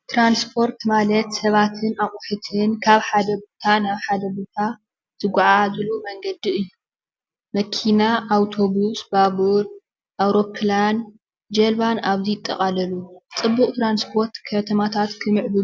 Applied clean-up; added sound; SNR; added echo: none; none; none; none.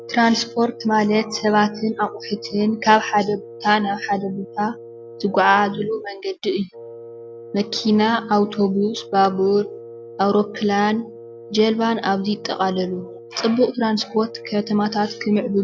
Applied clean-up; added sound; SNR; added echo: none; Wind instrument, woodwind instrument; 17 dB; none.